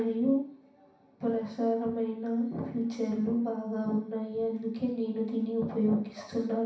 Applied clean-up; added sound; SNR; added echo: none; none; none; reverberation time 0.6 s.